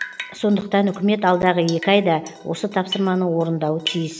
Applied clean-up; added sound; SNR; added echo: none; Drip; 15 dB; none.